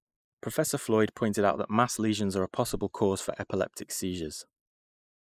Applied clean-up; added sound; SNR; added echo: neural mask model Resemble Enhance denoiser.